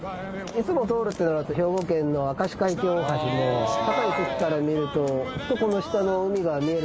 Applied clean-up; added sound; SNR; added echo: none; none; none; none.